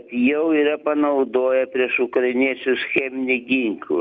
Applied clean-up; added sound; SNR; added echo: none; none; none; none.